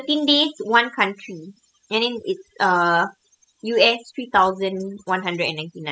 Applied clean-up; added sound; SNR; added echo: classical method spectral subtraction.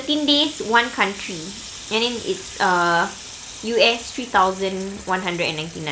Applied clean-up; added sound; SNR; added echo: none; Sink (filling or washing) / Water tap, faucet; 15 dB; none.